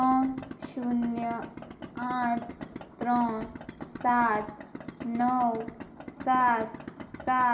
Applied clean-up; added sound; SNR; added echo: none; Idling; 12 dB; reverberation time 1.0 s.